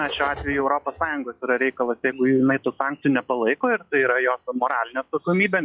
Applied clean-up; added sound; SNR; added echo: classical method log-MMSE.